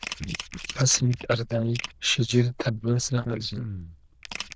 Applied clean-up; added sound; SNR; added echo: neural diffusion model UNIVERSE++.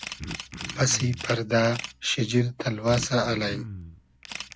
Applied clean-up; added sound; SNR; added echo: none; Camera + Cough; 11 dB; none.